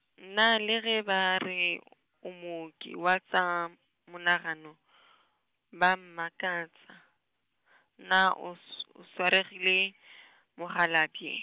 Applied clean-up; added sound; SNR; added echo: none; none; none; none.